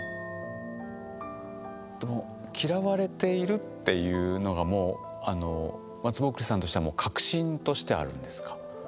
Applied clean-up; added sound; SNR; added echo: none; Chink, clink; 18 dB; none.